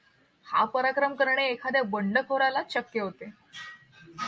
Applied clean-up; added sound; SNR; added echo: none; none; none; none.